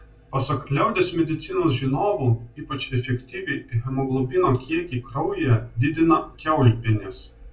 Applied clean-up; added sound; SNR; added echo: none; none; none; reverberation time 0.2 s.